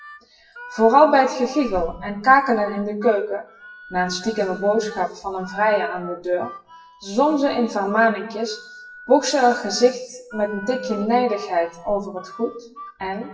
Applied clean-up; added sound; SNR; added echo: classical method WPE with log-MMSE.